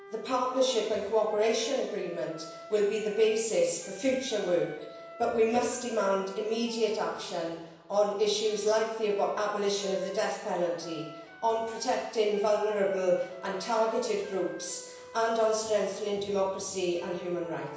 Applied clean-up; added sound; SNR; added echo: none; Wind instrument, woodwind instrument; 18 dB; reverberation time 0.9 s.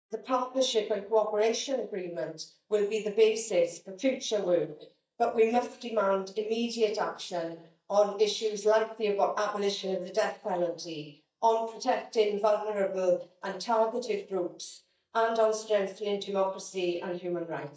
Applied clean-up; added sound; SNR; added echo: neural mask model DeepFilterNet 3.